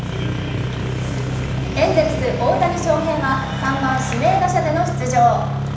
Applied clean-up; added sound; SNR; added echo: none; Engine starting; 4 dB; reverberation time 0.9 s.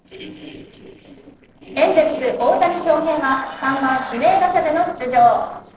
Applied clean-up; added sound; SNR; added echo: neural separator model SepFormer DNS4.